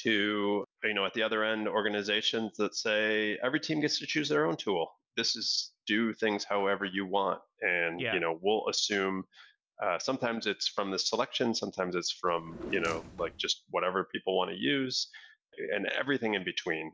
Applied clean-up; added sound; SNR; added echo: none; Drawer open or close; 12 dB; none.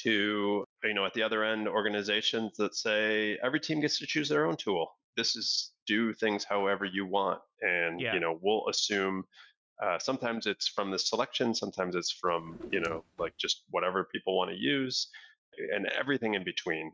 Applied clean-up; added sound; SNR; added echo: neural mask model RNNoise.